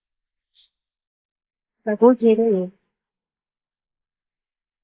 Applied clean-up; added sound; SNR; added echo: neural mask model Resemble Enhance denoiser.